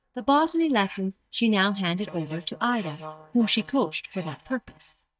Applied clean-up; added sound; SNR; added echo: neural mask model DeepFilterNet 3.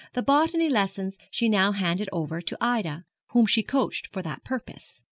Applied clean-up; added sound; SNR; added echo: none; none; none; none.